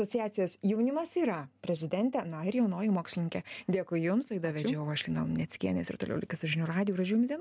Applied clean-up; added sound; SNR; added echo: none; none; none; none.